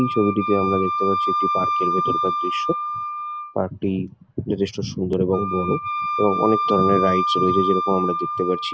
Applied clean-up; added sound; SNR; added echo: none; Wind instrument, woodwind instrument; 1 dB; none.